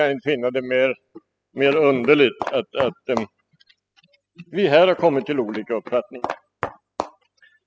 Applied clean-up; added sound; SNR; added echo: classical method spectral subtraction.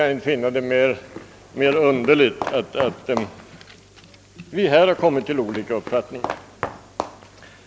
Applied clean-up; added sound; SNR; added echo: none; Walk, footsteps; 12 dB; none.